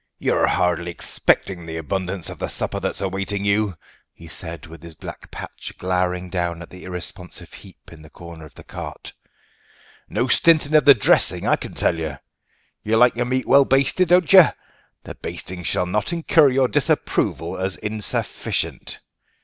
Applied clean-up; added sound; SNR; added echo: none; none; none; none.